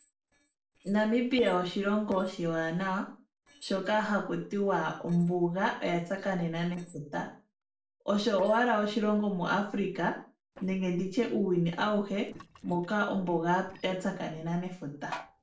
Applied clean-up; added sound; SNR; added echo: neural separator model SepFormer DNS4.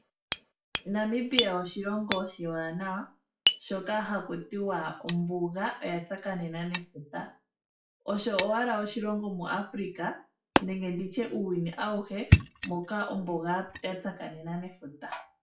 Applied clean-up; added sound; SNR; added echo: classical method WPE with log-MMSE.